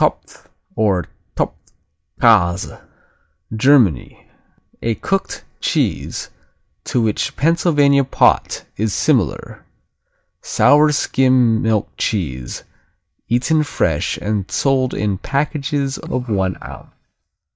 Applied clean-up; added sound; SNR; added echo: neural mask model DeepFilterNet 3.